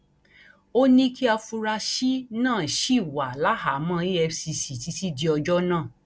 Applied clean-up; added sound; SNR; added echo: none; none; none; none.